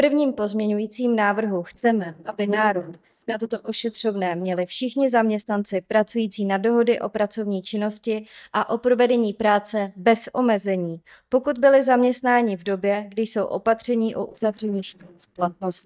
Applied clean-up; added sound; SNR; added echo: neural mask model DeepFilterNet 3.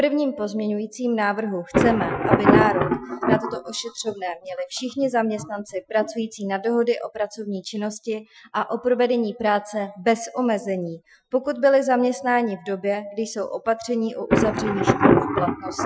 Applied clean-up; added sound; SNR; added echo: classical method Wiener filter.